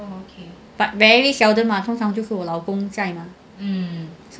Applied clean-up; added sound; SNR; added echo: none; none; none; none.